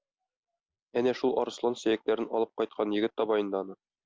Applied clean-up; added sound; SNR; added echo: none; none; none; none.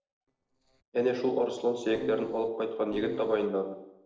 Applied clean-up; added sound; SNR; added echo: neural separator model SepFormer DNS4.